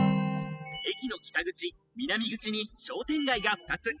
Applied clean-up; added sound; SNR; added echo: classical method spectral subtraction.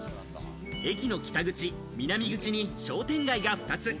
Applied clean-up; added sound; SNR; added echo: none; none; none; none.